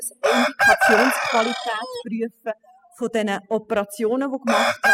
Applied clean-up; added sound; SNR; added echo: classical method spectral subtraction.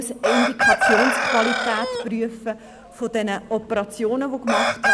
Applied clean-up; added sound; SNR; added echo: none; Chicken, rooster; -1 dB; none.